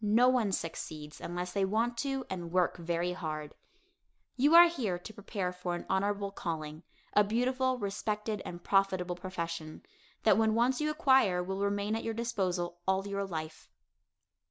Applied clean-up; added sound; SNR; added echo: none; none; none; none.